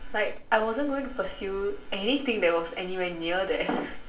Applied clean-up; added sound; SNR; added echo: none; Train; 16 dB; reverberation time 0.3 s.